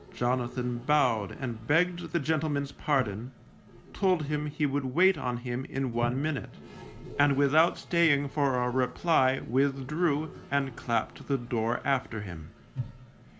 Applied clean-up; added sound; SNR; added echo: none; Toilet flush; 15 dB; none.